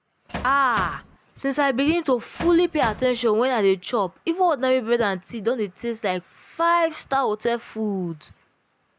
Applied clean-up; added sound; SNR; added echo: none; Bass drum; 11 dB; none.